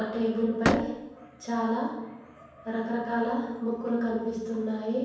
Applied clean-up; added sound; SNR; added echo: none; Slam; 1 dB; reverberation time 1.1 s.